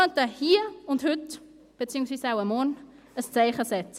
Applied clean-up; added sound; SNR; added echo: none; none; none; none.